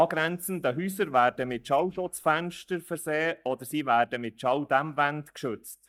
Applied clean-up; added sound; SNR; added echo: neural mask model DeepFilterNet 3.